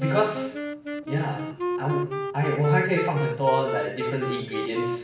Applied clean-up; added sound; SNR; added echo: none; Wind instrument, woodwind instrument; 4 dB; reverberation time 0.7 s.